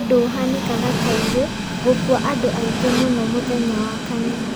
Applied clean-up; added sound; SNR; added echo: none; Train; 2 dB; none.